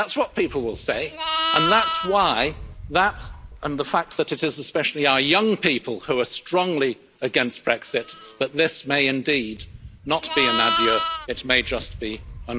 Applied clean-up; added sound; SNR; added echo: none; Livestock, farm animals, working animals; 6 dB; none.